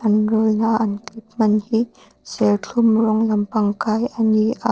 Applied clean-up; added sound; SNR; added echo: neural separator model SepFormer DNS4.